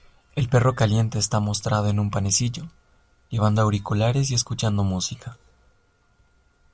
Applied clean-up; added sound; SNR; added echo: none; none; none; none.